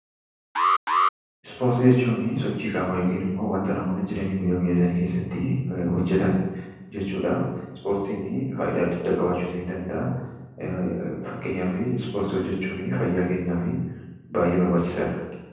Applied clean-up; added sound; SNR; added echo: none; Alarm; 1 dB; reverberation time 1.1 s.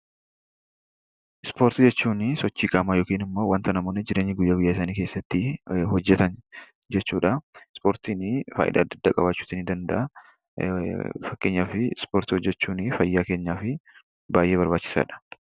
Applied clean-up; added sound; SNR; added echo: none; none; none; none.